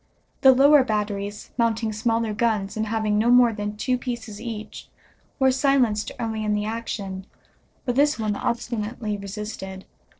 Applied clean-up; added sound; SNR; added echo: neural separator model SepFormer DNS4.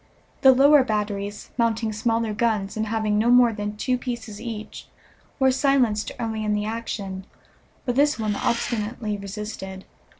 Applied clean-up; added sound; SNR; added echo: none; Engine; 12 dB; none.